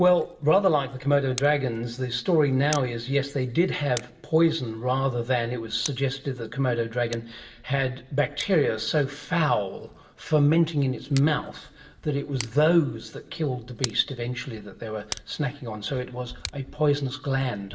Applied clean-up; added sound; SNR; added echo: none; Tick; 18 dB; reverberation time 0.7 s.